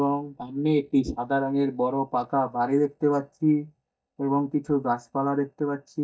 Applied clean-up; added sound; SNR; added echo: neural mask model DeepFilterNet 3.